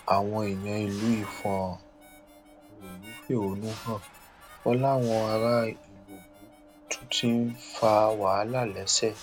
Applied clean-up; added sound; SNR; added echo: none; Harmonica + Mechanisms; 18 dB; none.